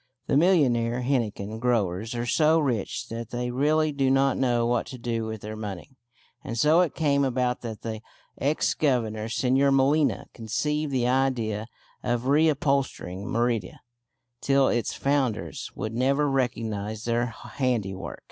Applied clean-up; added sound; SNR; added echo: none; none; none; none.